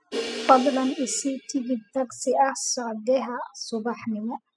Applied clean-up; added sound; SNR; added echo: classical method spectral subtraction.